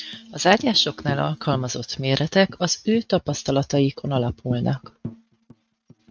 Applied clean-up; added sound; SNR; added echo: neural mask model RNNoise.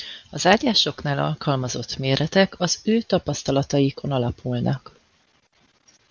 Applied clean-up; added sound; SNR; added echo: none; none; none; none.